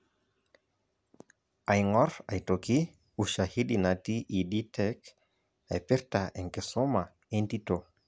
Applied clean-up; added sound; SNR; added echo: none; none; none; none.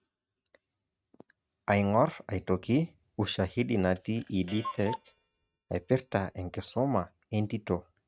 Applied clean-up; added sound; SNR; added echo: neural mask model RNNoise.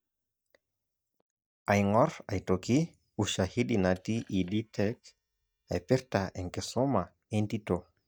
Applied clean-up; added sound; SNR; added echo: neural mask model DeepFilterNet 3.